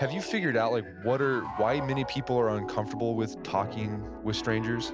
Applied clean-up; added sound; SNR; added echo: none; Piano; 8 dB; none.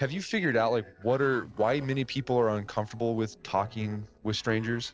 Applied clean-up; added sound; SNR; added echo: neural separator model SepFormer DNS4.